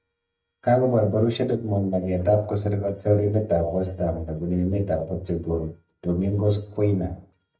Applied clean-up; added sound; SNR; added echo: neural mask model DeepFilterNet 3.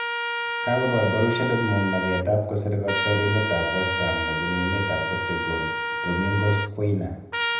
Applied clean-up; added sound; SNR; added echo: none; Trumpet; 2 dB; reverberation time 0.8 s.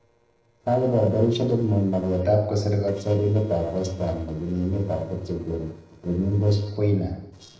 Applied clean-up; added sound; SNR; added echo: neural separator model SepFormer DNS4.